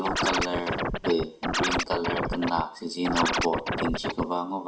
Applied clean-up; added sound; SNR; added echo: none; Scratching (performance technique); -1 dB; reverberation time 0.7 s.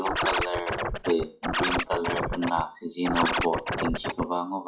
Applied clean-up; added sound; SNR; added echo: classical method WPE with log-MMSE.